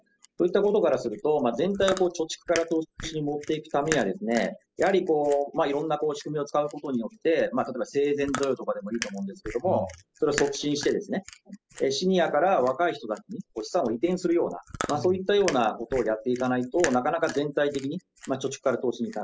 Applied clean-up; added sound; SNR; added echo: classical method spectral subtraction.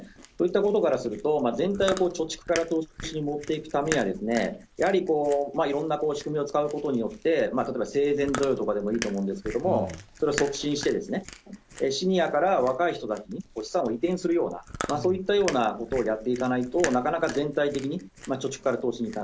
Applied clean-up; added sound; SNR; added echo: none; Chewing, mastication; 15 dB; none.